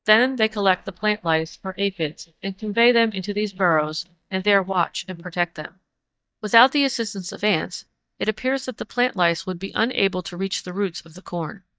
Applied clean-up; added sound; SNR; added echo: neural mask model DeepFilterNet 3.